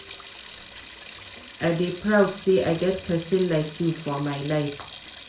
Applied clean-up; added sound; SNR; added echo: none; Sink (filling or washing); 10 dB; reverberation time 0.3 s.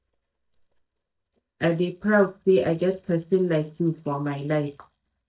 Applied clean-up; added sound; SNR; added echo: neural mask model DeepFilterNet 3.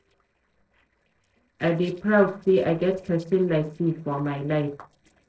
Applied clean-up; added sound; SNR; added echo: neural separator model SepFormer DNS4.